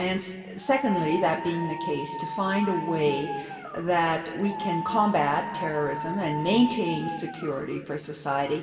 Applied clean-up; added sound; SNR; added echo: none; Dog; 8 dB; reverberation time 2.4 s.